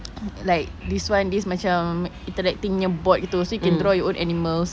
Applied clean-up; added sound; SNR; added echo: none; none; none; none.